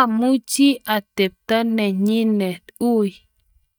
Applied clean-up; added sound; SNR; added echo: neural mask model DeepFilterNet 3.